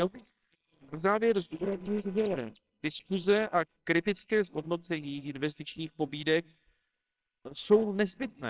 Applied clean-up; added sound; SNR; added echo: neural separator model SepFormer WHAMR!.